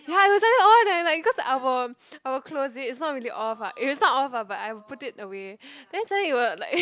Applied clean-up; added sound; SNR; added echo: none; none; none; none.